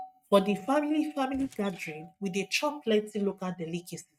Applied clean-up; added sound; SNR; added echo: neural mask model RNNoise.